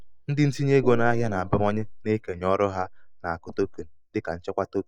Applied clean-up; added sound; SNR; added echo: neural mask model DeepFilterNet 3.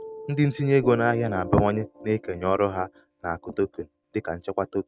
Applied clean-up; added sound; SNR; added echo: neural mask model RNNoise.